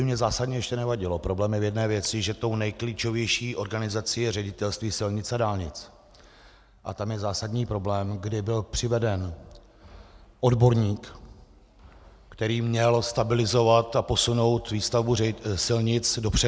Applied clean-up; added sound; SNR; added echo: none; none; none; none.